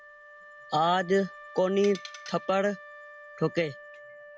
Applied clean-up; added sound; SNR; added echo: none; Tools + Wind instrument, woodwind instrument; 17 dB; none.